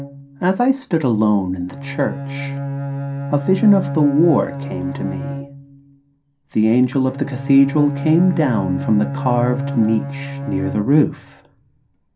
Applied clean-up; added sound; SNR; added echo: none; Bowed string instrument; 8 dB; reverberation time 0.3 s.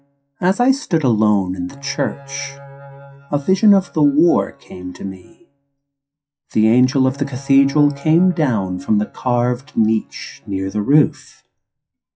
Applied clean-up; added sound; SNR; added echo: classical method WPE with log-MMSE.